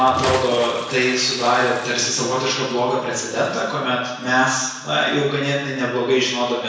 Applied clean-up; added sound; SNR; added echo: none; Bathtub (filling or washing) / Splash, splatter; 14 dB; reverberation time 1.0 s.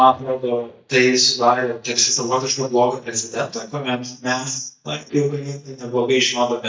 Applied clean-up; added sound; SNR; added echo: neural mask model DeepFilterNet 3.